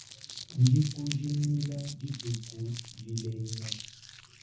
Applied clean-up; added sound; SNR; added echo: none; Crumpling, crinkling; 13 dB; reverberation time 0.5 s.